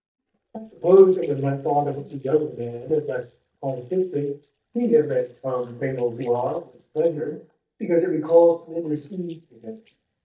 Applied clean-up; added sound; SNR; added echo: neural mask model DeepFilterNet 3.